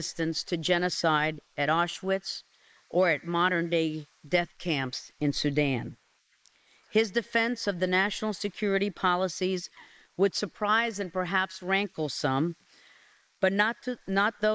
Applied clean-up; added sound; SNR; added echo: neural mask model Resemble Enhance denoiser.